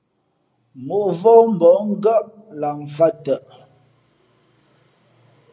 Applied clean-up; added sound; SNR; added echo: none; none; none; none.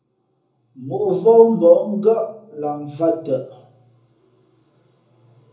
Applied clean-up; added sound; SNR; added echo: none; none; none; reverberation time 0.6 s.